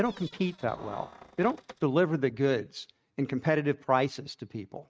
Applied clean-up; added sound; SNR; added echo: neural mask model RNNoise.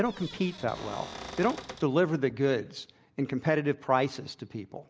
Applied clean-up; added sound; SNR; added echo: none; Cupboard open or close / Door; 13 dB; none.